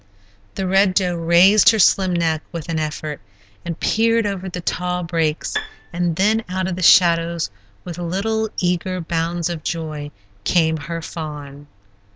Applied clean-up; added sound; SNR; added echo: none; Bowed string instrument; 11 dB; none.